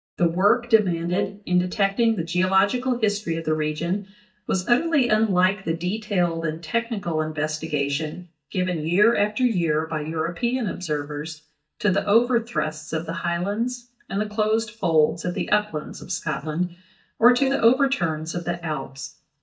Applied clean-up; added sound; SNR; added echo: neural mask model DeepFilterNet 3.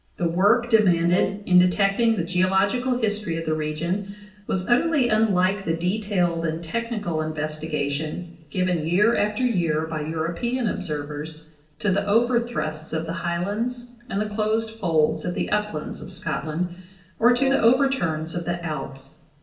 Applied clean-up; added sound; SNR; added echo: neural separator model SepFormer DNS4.